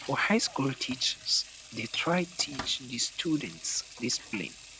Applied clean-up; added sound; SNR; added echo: none; Sink (filling or washing) / Water tap, faucet; 14 dB; none.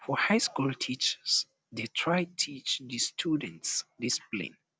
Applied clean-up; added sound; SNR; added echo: none; none; none; none.